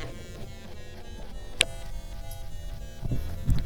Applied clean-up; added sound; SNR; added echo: neural mask model DeepFilterNet 3.